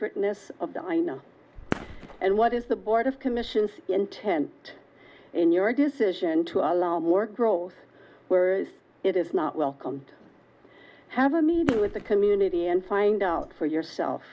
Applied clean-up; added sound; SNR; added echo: none; Fireworks; 13 dB; none.